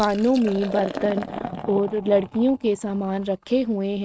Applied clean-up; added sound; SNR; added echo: neural mask model RNNoise.